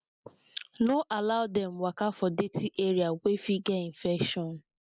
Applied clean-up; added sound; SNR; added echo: neural mask model Resemble Enhance denoiser.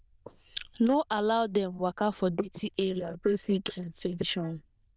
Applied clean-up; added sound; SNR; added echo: neural diffusion model UNIVERSE++.